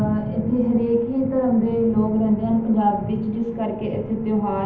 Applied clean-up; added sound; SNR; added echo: none; none; none; reverberation time 0.8 s.